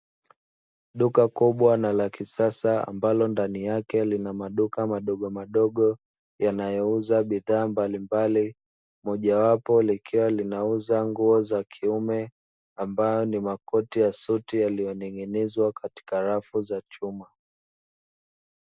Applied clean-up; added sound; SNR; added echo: none; none; none; none.